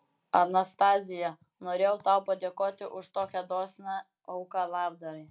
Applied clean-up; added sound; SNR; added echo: none; none; none; none.